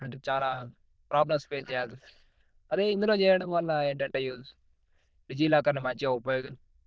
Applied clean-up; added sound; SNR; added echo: neural diffusion model UNIVERSE++.